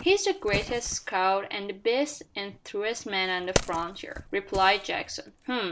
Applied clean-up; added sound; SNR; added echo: none; Wood; 10 dB; none.